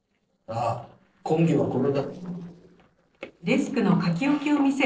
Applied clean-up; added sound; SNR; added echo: neural separator model SepFormer DNS4.